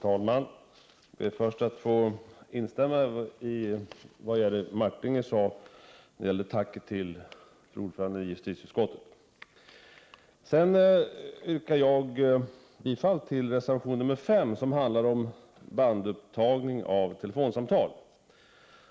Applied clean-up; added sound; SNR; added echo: none; none; none; none.